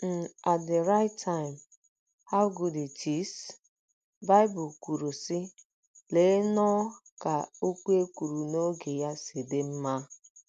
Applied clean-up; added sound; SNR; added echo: none; none; none; none.